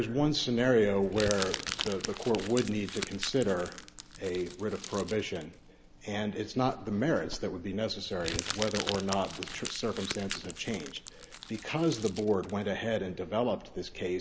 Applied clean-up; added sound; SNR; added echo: none; Crumpling, crinkling; 10 dB; none.